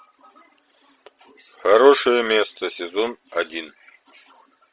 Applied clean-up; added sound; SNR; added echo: none; none; none; none.